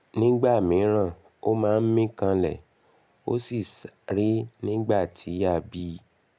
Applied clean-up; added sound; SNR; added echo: none; none; none; none.